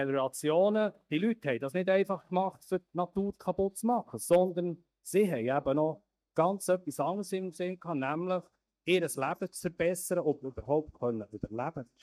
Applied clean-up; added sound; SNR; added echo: neural mask model DeepFilterNet 3.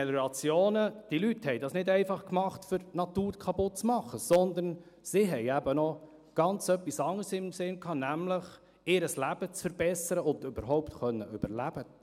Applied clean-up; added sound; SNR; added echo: none; none; none; none.